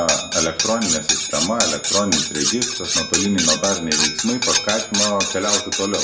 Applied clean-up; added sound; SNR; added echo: none; Cutlery, silverware; -1 dB; reverberation time 0.6 s.